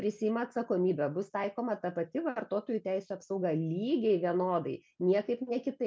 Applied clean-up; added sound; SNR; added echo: none; none; none; none.